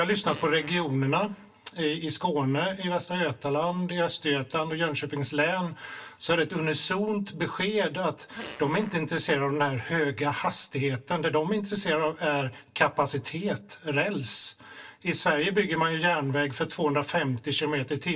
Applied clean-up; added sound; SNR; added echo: neural separator model SepFormer DNS4.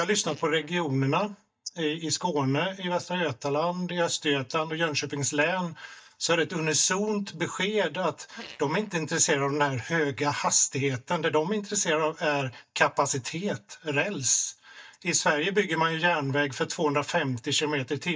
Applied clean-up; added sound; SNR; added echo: neural mask model DeepFilterNet 3.